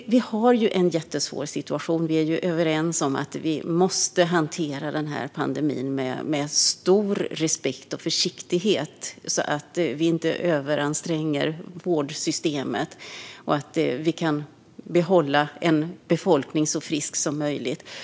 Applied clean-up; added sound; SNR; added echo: none; none; none; none.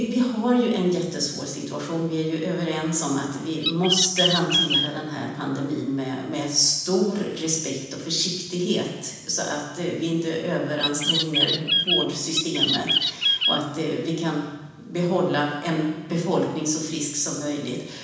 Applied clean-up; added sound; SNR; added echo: none; Bird; -2 dB; reverberation time 1.1 s.